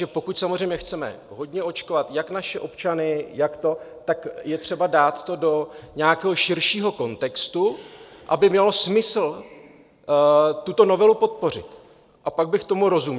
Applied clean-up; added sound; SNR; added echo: none; none; none; none.